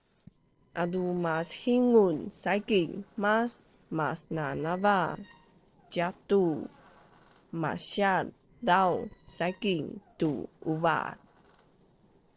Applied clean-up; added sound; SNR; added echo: neural separator model SepFormer DNS4.